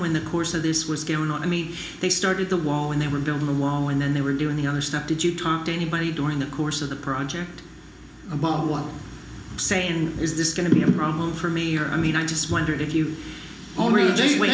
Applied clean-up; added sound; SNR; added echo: none; none; none; reverberation time 0.4 s.